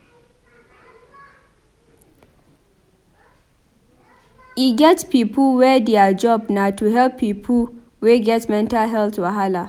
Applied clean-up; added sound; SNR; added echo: none; none; none; none.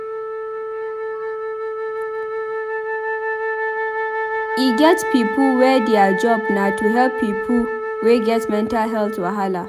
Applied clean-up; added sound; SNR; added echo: none; Wind instrument, woodwind instrument; 3 dB; none.